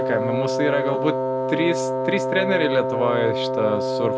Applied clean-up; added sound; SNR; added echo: none; Wind instrument, woodwind instrument; 0 dB; none.